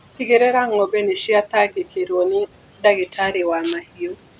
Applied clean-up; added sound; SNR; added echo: none; none; none; none.